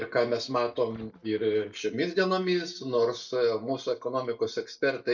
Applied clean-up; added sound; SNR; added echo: neural mask model DeepFilterNet 3.